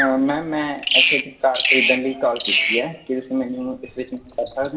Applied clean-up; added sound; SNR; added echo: none; Bird vocalization, bird call, bird song; 0 dB; reverberation time 1.2 s.